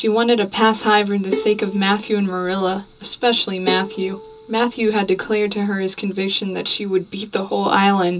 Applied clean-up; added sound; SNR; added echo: none; Bowed string instrument; 12 dB; reverberation time 0.2 s.